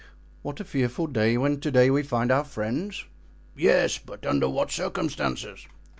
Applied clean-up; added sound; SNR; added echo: none; none; none; none.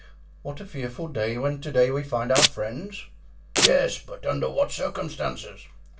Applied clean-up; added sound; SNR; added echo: none; Domestic sounds, home sounds; -3 dB; reverberation time 0.2 s.